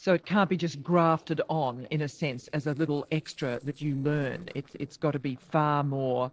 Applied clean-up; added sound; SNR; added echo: neural separator model SepFormer DNS4.